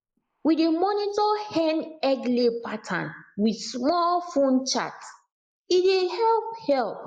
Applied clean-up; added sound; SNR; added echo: neural mask model Resemble Enhance denoiser.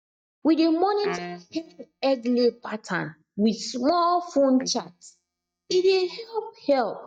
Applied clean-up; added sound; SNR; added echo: neural mask model DeepFilterNet 3.